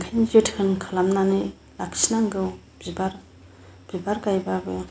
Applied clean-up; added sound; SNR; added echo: none; none; none; none.